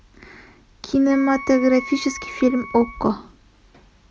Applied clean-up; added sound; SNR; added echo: none; Wind instrument, woodwind instrument; 13 dB; none.